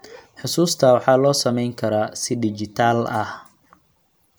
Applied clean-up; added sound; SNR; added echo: none; none; none; none.